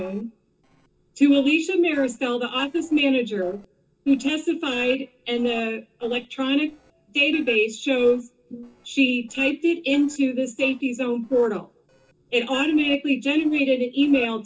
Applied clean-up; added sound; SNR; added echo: neural separator model SepFormer DNS4.